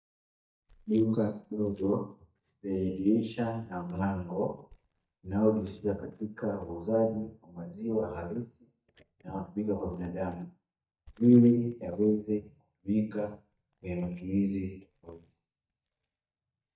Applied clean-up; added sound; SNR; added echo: neural mask model DeepFilterNet 3.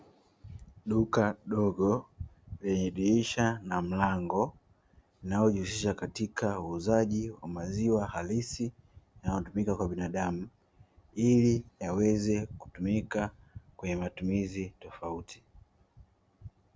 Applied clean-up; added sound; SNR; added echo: none; none; none; none.